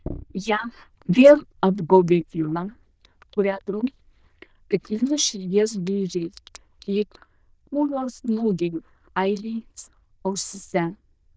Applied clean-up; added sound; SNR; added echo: neural diffusion model UNIVERSE++.